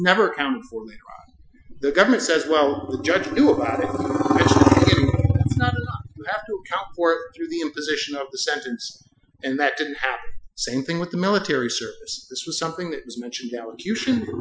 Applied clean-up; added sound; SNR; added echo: classical method Wiener filter.